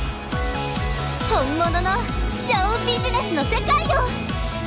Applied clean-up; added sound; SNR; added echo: none; none; none; none.